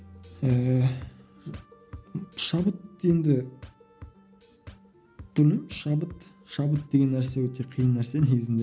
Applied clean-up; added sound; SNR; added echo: none; none; none; none.